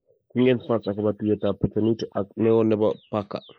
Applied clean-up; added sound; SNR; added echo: neural mask model Resemble Enhance denoiser.